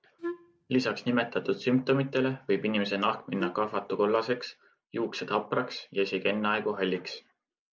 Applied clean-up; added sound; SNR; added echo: none; Wind instrument, woodwind instrument; 9 dB; none.